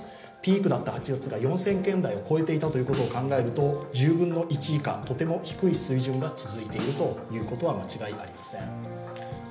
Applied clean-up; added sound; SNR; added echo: none; Snare drum; 14 dB; reverberation time 0.8 s.